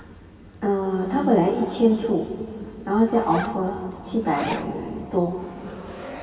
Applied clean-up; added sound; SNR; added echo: none; Zipper (clothing); 15 dB; reverberation time 2.6 s.